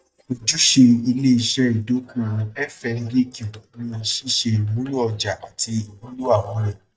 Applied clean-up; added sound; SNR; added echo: neural mask model DeepFilterNet 3.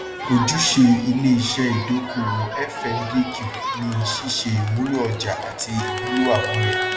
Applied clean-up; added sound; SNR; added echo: none; Crowd; 7 dB; reverberation time 0.8 s.